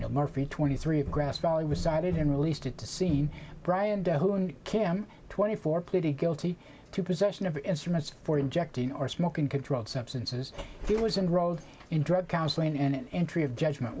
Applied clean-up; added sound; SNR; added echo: none; none; none; none.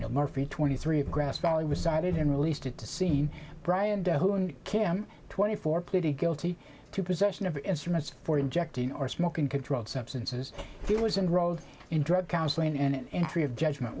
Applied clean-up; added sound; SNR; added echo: none; Tap; 15 dB; none.